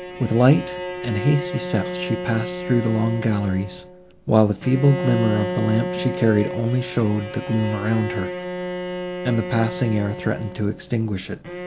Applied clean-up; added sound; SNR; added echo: none; Bowed string instrument; 8 dB; none.